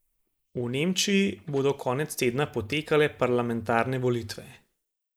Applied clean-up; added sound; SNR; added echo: neural mask model Resemble Enhance denoiser.